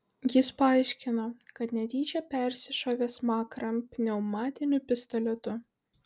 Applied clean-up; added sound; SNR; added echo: none; none; none; none.